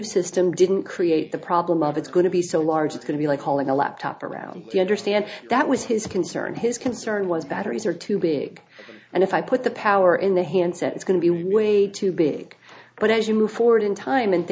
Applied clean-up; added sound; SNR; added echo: none; none; none; none.